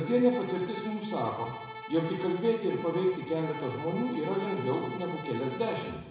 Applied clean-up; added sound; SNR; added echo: none; Bowed string instrument; 12 dB; reverberation time 1.0 s.